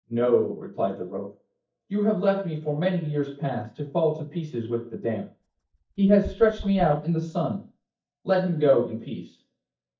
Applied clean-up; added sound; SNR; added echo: neural mask model DeepFilterNet 3.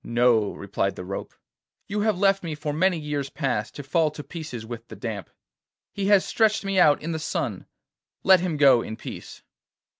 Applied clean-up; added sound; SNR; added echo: none; none; none; none.